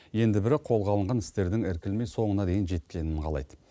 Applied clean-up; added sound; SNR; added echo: neural mask model Resemble Enhance denoiser.